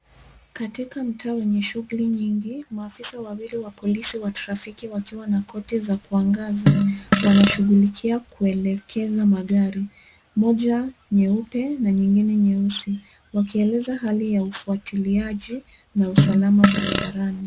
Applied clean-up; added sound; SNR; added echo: none; Fart; -2 dB; none.